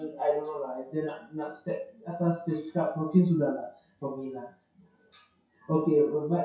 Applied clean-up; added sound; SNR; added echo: classical method WPE with log-MMSE.